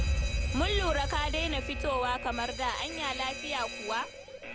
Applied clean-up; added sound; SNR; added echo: none; Alarm; 0 dB; none.